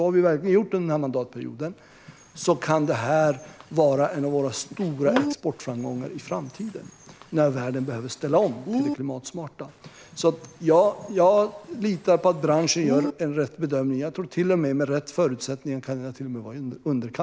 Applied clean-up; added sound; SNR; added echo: none; Bird + Tap / Hammer; 10 dB; none.